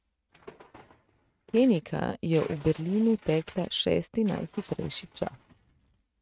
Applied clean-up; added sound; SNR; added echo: neural mask model RNNoise.